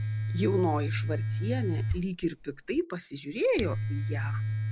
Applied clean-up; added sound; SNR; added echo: none; Domestic sounds, home sounds; 0 dB; none.